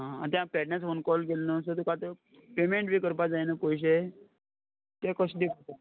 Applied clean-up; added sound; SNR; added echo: none; none; none; none.